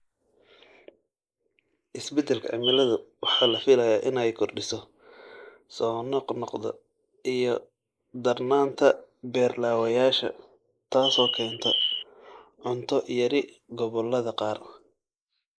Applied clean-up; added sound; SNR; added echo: neural mask model Resemble Enhance denoiser.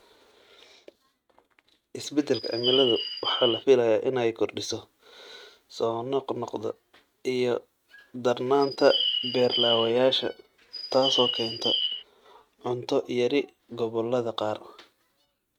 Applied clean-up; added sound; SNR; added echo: neural mask model RNNoise.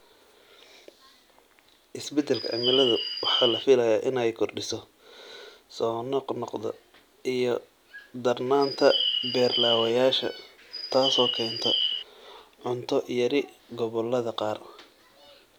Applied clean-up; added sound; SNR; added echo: none; Bird; 0 dB; none.